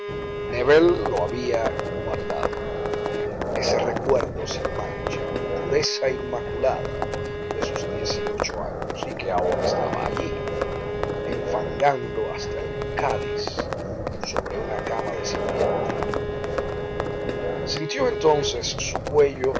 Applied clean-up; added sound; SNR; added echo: none; Bowed string instrument + Livestock, farm animals, working animals; 0 dB; none.